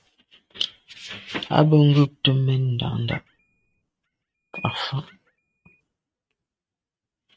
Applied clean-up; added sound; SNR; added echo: neural mask model RNNoise.